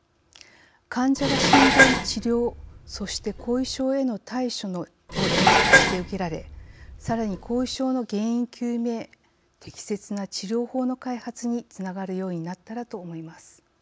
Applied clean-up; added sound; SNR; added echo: none; Dishes, pots, and pans; -5 dB; none.